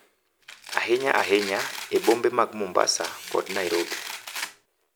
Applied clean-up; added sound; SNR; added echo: none; Domestic sounds, home sounds; 10 dB; none.